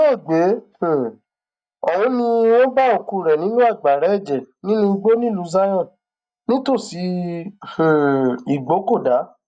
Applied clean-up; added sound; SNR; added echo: neural mask model DeepFilterNet 3.